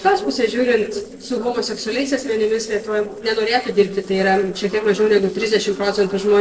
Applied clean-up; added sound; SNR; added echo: neural separator model SepFormer DNS4.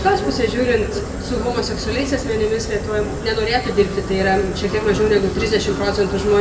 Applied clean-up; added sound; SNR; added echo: none; Fire; 9 dB; reverberation time 0.6 s.